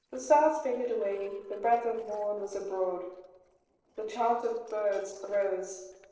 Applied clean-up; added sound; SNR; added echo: neural separator model SepFormer DNS4.